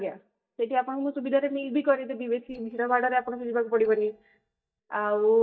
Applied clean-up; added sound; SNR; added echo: neural mask model DeepFilterNet 3.